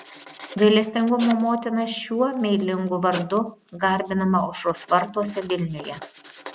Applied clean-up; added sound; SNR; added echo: none; Writing; 17 dB; none.